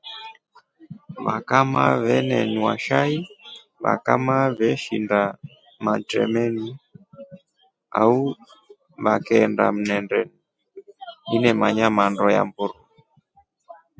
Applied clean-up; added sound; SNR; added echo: none; none; none; none.